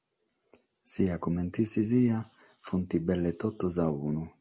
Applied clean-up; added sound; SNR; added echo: none; none; none; none.